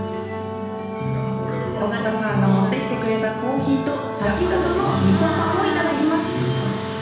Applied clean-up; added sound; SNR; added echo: none; Brass instrument; 8 dB; reverberation time 1.1 s.